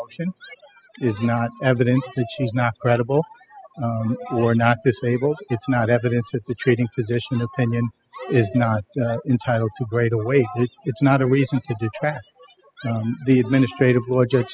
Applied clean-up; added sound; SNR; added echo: classical method spectral subtraction.